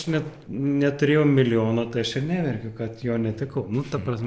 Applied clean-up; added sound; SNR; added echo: neural separator model SepFormer DNS4.